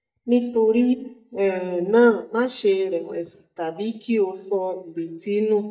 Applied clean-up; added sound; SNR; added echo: neural mask model DeepFilterNet 3.